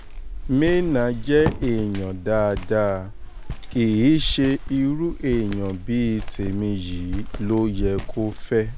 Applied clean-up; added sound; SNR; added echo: none; Walk, footsteps + Drawer open or close; 7 dB; none.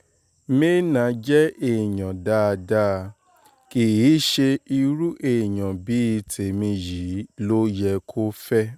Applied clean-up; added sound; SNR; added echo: none; none; none; none.